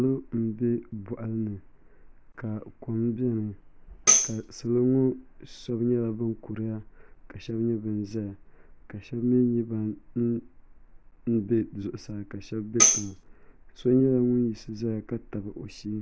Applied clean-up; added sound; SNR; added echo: none; Tambourine; -2 dB; none.